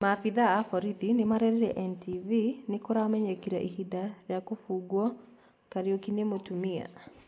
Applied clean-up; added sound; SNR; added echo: none; none; none; none.